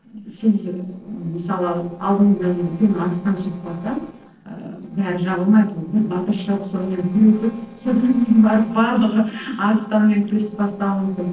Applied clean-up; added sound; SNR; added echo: neural separator model SepFormer DNS4.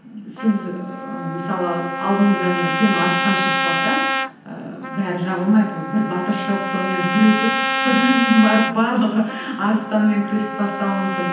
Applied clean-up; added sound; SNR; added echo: none; Trumpet; 4 dB; reverberation time 0.9 s.